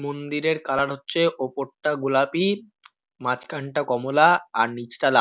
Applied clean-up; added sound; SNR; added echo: none; none; none; none.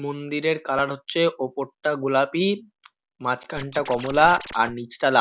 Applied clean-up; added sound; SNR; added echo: none; Scratching (performance technique); 14 dB; none.